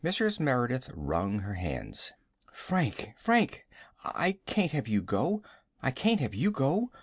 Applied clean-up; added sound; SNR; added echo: none; none; none; none.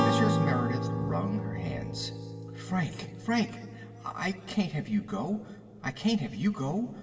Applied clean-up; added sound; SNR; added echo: none; Acoustic guitar / Strum; 2 dB; reverberation time 1.8 s.